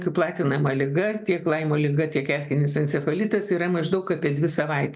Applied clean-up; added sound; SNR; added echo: none; none; none; none.